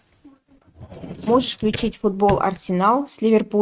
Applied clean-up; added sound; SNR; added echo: neural mask model RNNoise.